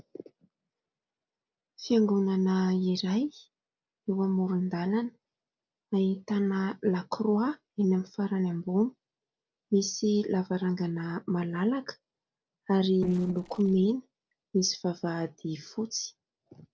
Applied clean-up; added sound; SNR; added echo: neural separator model SepFormer DNS4.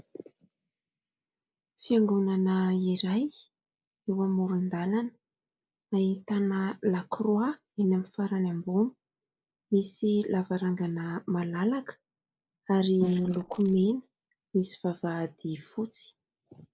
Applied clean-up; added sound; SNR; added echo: neural mask model Resemble Enhance denoiser.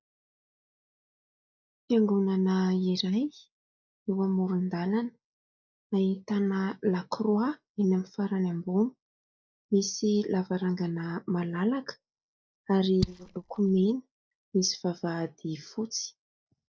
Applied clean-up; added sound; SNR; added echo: neural mask model DeepFilterNet 3.